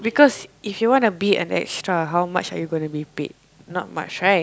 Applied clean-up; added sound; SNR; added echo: none; none; none; none.